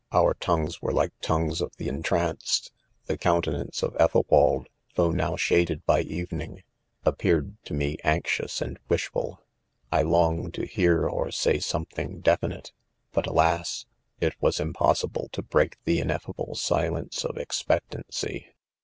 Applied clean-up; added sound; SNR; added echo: none; none; none; none.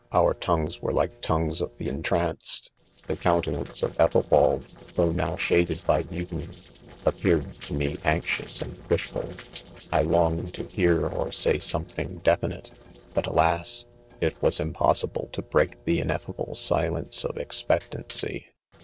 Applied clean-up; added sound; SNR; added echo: neural separator model SepFormer DNS4.